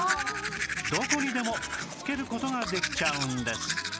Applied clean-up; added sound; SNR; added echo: none; Domestic sounds, home sounds; 1 dB; none.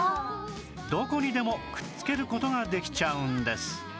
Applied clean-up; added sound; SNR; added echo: none; none; none; none.